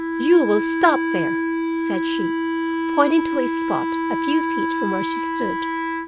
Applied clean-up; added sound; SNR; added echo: none; Wind instrument, woodwind instrument; -1 dB; none.